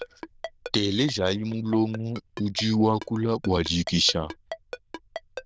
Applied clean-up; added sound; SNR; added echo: neural diffusion model UNIVERSE++.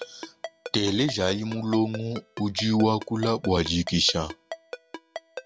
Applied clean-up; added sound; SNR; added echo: none; Ringtone; 14 dB; none.